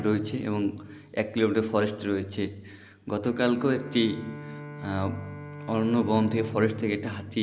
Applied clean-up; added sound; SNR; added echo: none; Bowed string instrument; 15 dB; none.